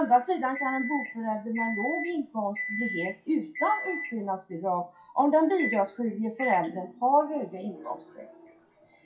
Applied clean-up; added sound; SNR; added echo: classical method WPE with log-MMSE.